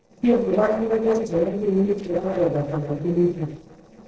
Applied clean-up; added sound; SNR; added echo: neural separator model SepFormer DNS4.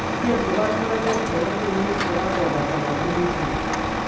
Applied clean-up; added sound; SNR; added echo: none; Truck; -1 dB; reverberation time 0.9 s.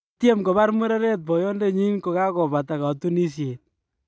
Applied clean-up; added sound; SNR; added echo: none; none; none; none.